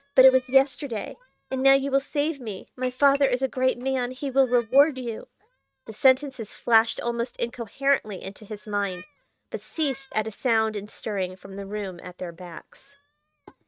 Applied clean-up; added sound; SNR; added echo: neural mask model RNNoise.